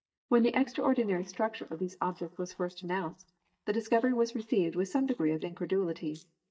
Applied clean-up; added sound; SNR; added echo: neural mask model DeepFilterNet 3.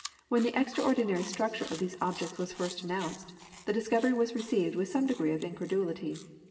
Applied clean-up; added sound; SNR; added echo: none; Chewing, mastication; 18 dB; reverberation time 2.8 s.